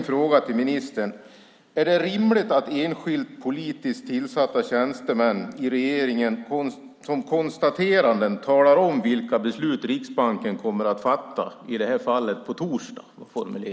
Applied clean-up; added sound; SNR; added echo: none; none; none; none.